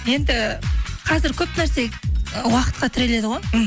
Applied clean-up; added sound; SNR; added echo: none; none; none; none.